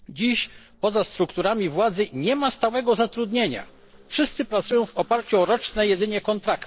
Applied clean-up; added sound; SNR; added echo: neural separator model SepFormer DNS4.